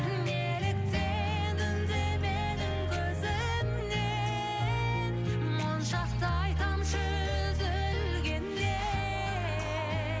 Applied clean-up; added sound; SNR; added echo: none; none; none; none.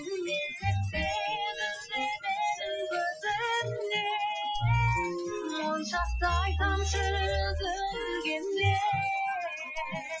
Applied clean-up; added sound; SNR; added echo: classical method Wiener filter.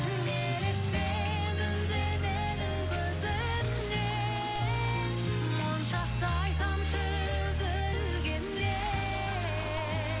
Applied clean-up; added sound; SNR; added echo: none; Toilet flush / Door; 11 dB; none.